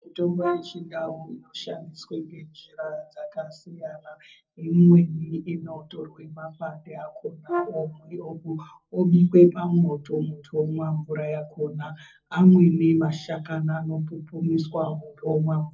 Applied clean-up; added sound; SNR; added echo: neural separator model SepFormer DNS4.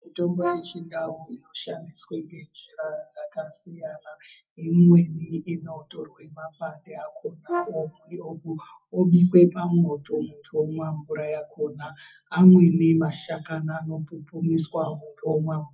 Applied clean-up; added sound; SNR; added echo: classical method WPE with log-MMSE.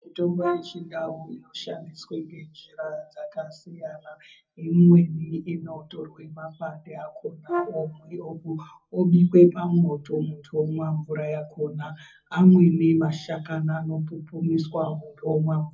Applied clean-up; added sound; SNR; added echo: none; Brass instrument; 8 dB; reverberation time 0.3 s.